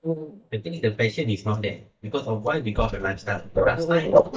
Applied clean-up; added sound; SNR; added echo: neural mask model DeepFilterNet 3.